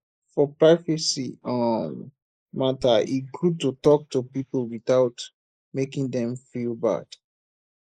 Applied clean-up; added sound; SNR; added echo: neural mask model Resemble Enhance denoiser.